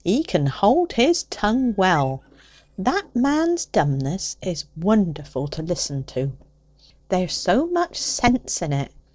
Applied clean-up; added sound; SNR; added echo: neural separator model SepFormer DNS4.